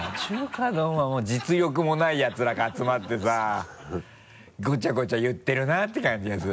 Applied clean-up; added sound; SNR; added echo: none; none; none; none.